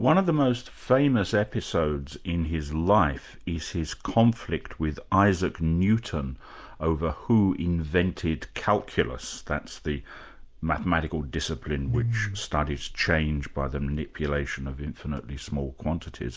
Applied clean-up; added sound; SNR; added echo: none; none; none; none.